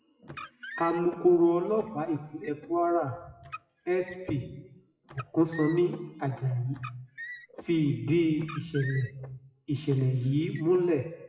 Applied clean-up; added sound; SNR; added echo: classical method WPE with log-MMSE.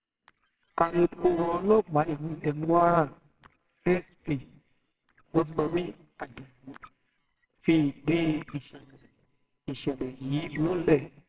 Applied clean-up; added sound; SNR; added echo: neural separator model SepFormer WHAMR!.